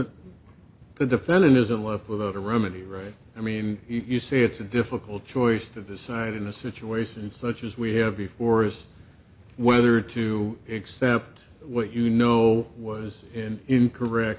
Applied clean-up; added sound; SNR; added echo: none; none; none; none.